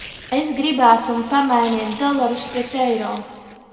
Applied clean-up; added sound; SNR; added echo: none; Tearing; 17 dB; reverberation time 2.1 s.